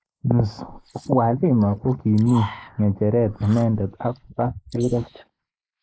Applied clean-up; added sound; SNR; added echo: neural mask model Resemble Enhance denoiser.